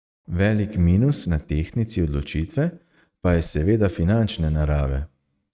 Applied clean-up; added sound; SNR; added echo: neural mask model RNNoise.